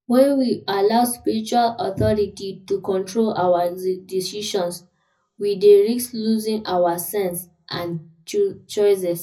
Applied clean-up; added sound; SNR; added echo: none; none; none; reverberation time 0.4 s.